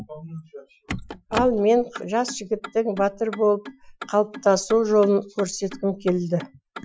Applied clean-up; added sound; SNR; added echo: classical method Wiener filter.